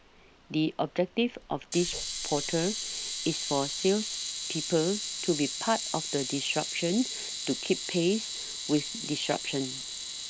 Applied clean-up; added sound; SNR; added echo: none; Camera; 5 dB; none.